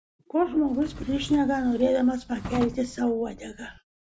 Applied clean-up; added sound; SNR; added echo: none; Drawer open or close; 15 dB; none.